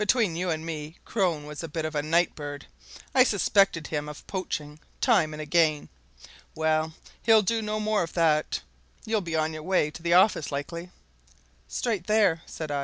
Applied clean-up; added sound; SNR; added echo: none; none; none; none.